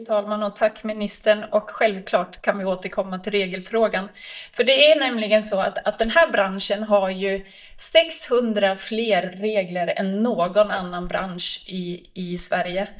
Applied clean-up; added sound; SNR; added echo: neural mask model DeepFilterNet 3.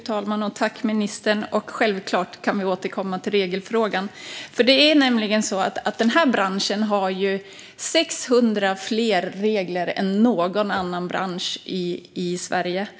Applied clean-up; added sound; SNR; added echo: none; none; none; none.